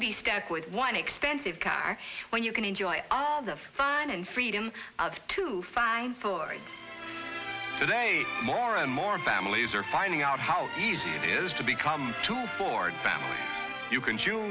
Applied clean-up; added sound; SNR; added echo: none; none; none; none.